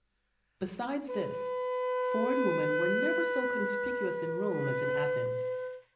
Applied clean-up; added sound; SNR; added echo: none; Wind instrument, woodwind instrument; -4 dB; reverberation time 0.5 s.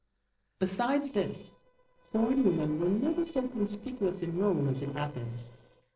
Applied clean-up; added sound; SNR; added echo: neural separator model SepFormer DNS4.